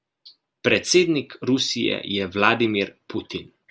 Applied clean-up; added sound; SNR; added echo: none; none; none; none.